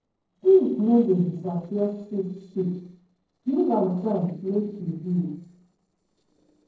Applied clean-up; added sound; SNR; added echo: neural separator model SepFormer DNS4.